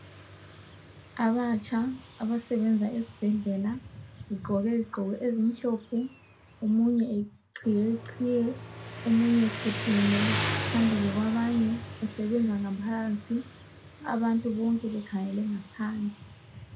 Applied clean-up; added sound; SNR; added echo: none; Motorcycle; 10 dB; reverberation time 0.2 s.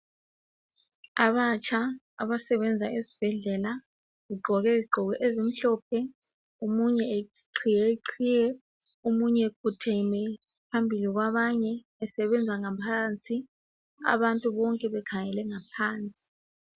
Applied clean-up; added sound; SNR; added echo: none; none; none; none.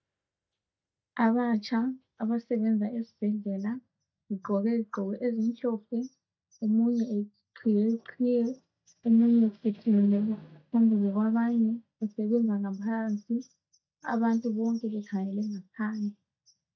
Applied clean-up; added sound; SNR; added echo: neural mask model DeepFilterNet 3.